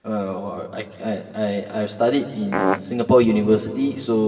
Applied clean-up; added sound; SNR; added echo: none; Fart; -1 dB; reverberation time 2.5 s.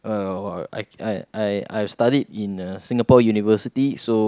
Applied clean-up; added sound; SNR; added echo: none; none; none; none.